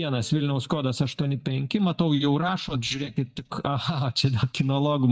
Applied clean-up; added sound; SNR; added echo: neural mask model DeepFilterNet 3.